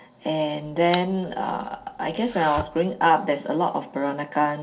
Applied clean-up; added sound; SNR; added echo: none; Domestic sounds, home sounds; 16 dB; reverberation time 0.3 s.